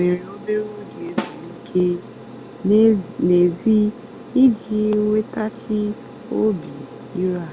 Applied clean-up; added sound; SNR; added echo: none; Snare drum + Aircraft; 15 dB; none.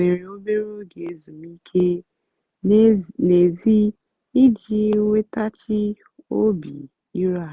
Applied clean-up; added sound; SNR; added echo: none; none; none; none.